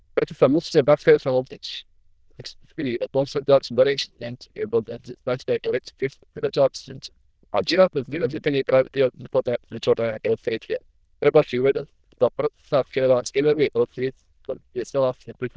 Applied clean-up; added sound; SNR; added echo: neural diffusion model UNIVERSE++.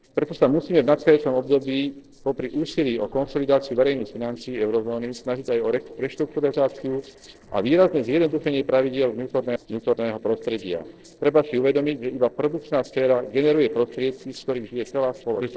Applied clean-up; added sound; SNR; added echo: neural separator model SepFormer DNS4.